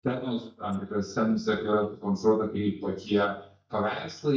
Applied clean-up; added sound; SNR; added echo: neural mask model DeepFilterNet 3.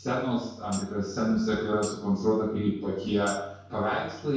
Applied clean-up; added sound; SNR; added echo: none; Tambourine; 18 dB; reverberation time 0.6 s.